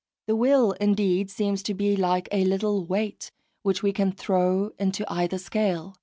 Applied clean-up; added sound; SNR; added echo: none; none; none; none.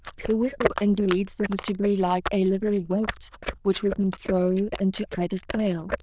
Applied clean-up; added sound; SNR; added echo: neural diffusion model UNIVERSE++.